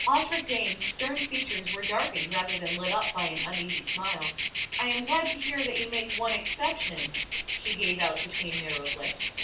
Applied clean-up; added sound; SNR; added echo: none; Insect; 0 dB; reverberation time 0.3 s.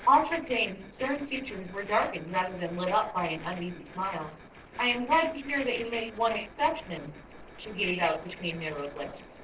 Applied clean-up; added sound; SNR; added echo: neural separator model SepFormer DNS4.